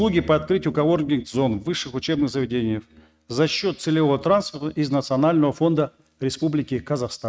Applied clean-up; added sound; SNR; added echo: neural mask model RNNoise.